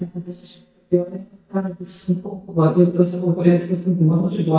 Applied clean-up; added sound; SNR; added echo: neural mask model DeepFilterNet 3.